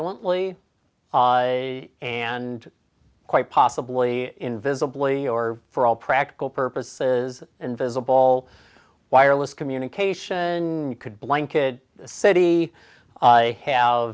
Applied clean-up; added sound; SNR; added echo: none; none; none; none.